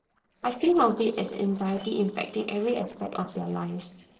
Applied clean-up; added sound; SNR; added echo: neural separator model SepFormer DNS4.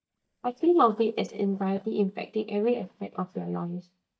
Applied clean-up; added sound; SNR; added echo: neural mask model DeepFilterNet 3.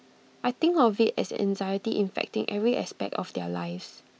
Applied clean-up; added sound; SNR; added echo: none; none; none; none.